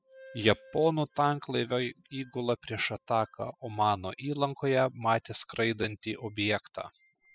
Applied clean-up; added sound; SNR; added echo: classical method spectral subtraction.